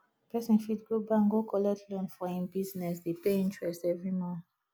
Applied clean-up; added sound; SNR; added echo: none; none; none; none.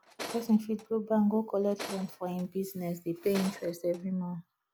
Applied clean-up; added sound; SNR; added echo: none; Tools; 15 dB; none.